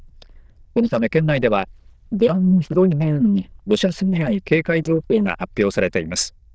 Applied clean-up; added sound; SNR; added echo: neural diffusion model UNIVERSE++.